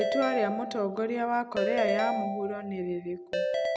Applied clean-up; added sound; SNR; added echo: none; Ringtone / Keyboard (musical); 1 dB; none.